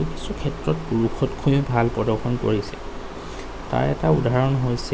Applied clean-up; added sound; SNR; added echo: none; none; none; none.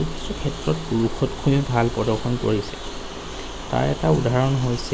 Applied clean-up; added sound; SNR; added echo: none; Engine; 18 dB; none.